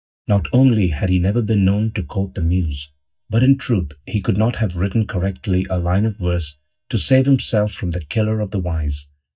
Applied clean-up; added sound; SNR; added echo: neural mask model DeepFilterNet 3.